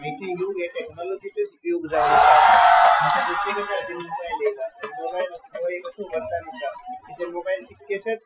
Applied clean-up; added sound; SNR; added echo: classical method Wiener filter.